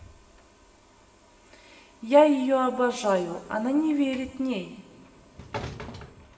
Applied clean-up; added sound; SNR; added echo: none; Sliding door / Train; 19 dB; reverberation time 2.8 s.